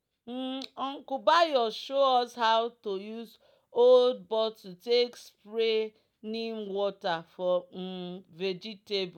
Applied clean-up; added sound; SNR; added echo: none; none; none; none.